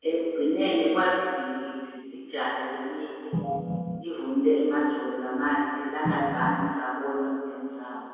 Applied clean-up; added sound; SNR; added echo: none; Organ; 2 dB; reverberation time 2.2 s.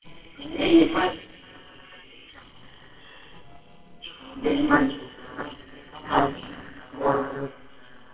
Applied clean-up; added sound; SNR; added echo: neural separator model SepFormer WHAMR!.